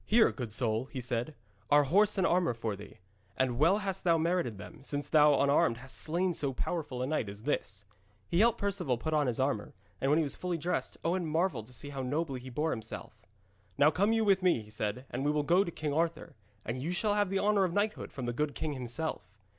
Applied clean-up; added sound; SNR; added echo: none; none; none; none.